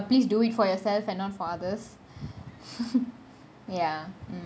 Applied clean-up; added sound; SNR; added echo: none; none; none; none.